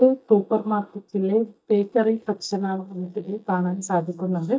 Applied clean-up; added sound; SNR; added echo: neural mask model DeepFilterNet 3.